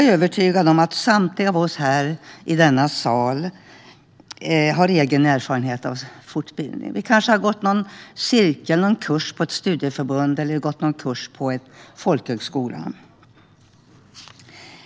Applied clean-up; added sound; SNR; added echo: none; none; none; none.